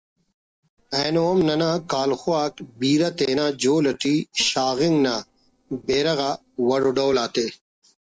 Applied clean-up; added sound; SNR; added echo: neural separator model SepFormer DNS4.